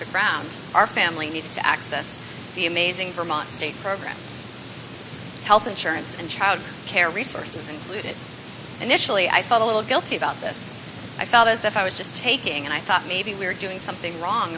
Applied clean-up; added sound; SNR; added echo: none; none; none; none.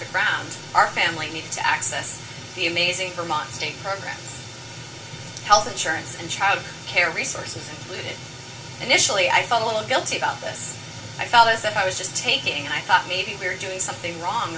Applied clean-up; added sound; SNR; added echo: none; none; none; reverberation time 0.2 s.